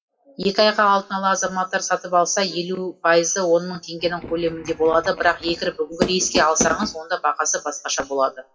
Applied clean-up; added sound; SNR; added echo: classical method WPE with log-MMSE.